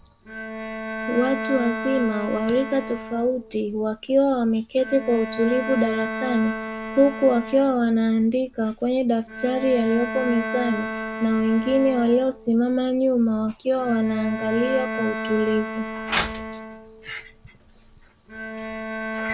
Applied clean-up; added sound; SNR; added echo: none; Bowed string instrument; 9 dB; none.